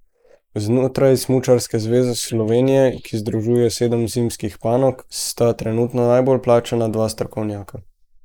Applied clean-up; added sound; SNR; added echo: neural mask model Resemble Enhance denoiser.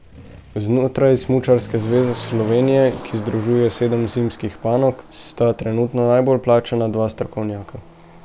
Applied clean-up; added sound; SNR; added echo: none; Motor vehicle (road); 18 dB; none.